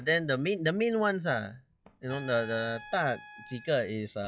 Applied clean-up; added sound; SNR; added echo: classical method log-MMSE.